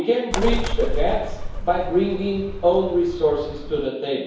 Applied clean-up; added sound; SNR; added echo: none; Bird; 3 dB; reverberation time 1.0 s.